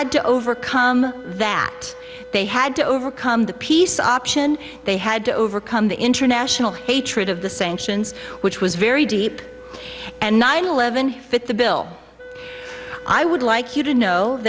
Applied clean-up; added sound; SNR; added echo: none; Wind instrument, woodwind instrument; 19 dB; none.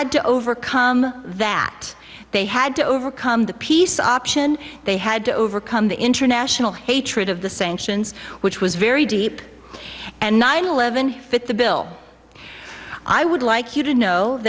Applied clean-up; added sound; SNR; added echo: none; none; none; none.